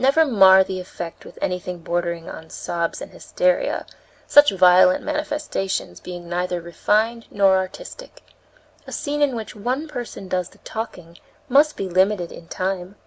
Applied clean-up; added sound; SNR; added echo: none; none; none; none.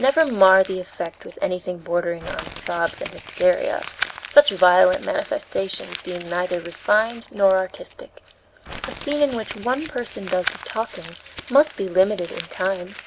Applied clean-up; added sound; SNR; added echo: none; Crumpling, crinkling; 15 dB; none.